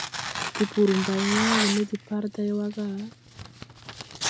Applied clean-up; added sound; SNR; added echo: none; Tearing; 4 dB; none.